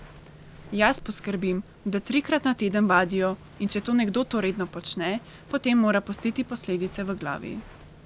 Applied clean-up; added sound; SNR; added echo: none; Engine / Boat, Water vehicle + Walk, footsteps; 20 dB; none.